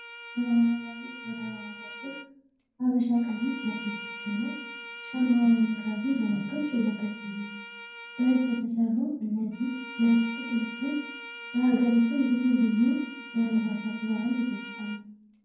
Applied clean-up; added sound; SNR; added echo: none; Bowed string instrument; 15 dB; reverberation time 0.9 s.